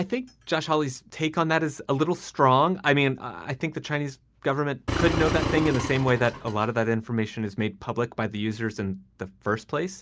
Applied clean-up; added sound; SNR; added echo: none; Engine; 3 dB; none.